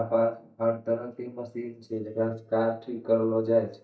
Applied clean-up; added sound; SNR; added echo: neural mask model DeepFilterNet 3.